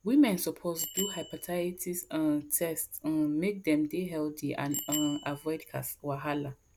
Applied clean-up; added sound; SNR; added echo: none; Bicycle bell; 13 dB; none.